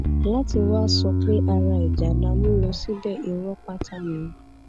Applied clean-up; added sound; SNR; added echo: none; Bass guitar; -4 dB; none.